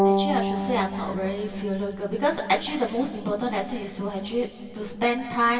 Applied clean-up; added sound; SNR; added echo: none; Bowed string instrument; 3 dB; reverberation time 2.4 s.